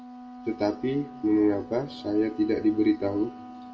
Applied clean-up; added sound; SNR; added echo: none; Wind instrument, woodwind instrument; 16 dB; reverberation time 0.4 s.